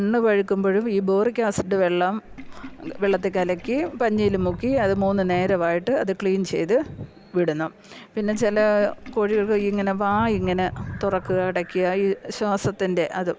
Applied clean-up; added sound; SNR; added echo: none; Sink (filling or washing); 17 dB; none.